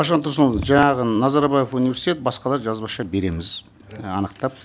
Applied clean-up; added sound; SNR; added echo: none; none; none; none.